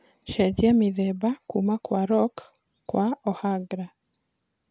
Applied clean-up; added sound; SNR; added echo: none; none; none; none.